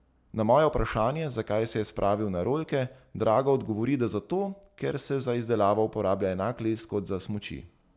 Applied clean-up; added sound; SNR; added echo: none; none; none; none.